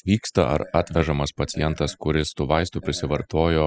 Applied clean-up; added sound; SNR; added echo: classical method spectral subtraction.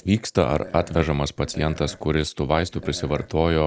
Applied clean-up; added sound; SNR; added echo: none; Burping, eructation; 19 dB; none.